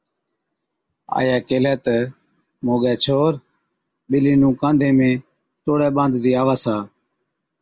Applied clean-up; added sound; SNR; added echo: none; none; none; none.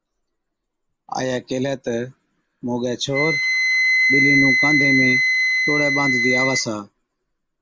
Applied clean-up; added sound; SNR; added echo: none; Wind instrument, woodwind instrument; -3 dB; none.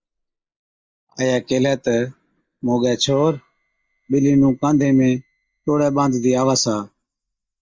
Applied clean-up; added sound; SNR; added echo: neural mask model DeepFilterNet 3.